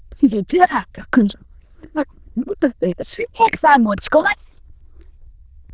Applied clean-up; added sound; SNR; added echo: neural diffusion model UNIVERSE++.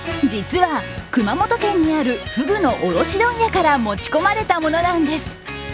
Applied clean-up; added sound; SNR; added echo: none; Bowed string instrument; 16 dB; none.